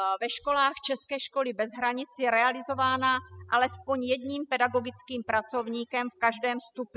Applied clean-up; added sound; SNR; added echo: classical method spectral subtraction.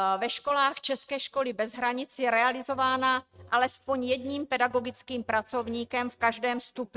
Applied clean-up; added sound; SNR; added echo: neural mask model RNNoise.